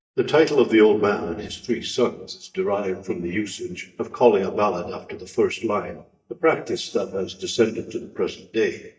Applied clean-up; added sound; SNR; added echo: neural mask model DeepFilterNet 3.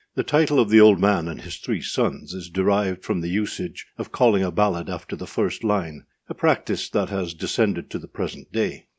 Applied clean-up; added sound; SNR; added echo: none; none; none; none.